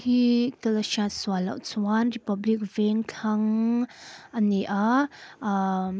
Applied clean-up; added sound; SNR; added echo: none; none; none; none.